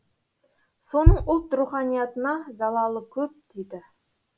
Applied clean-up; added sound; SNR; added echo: none; Bass drum; -3 dB; none.